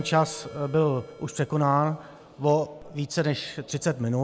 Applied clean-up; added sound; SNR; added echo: none; none; none; none.